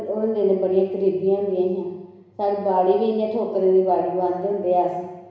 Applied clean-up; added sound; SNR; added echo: none; none; none; reverberation time 1.0 s.